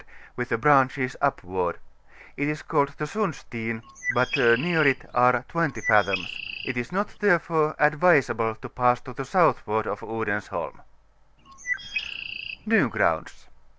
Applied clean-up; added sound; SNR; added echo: none; Bird; 9 dB; none.